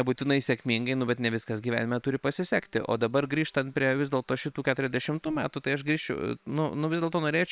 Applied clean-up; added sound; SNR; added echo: neural separator model SepFormer WHAM!.